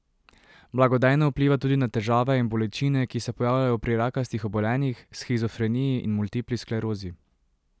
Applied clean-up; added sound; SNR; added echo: none; none; none; none.